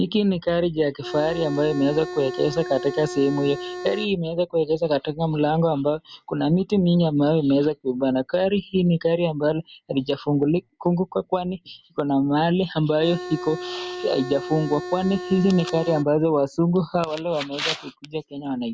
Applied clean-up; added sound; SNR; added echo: none; Organ; 10 dB; none.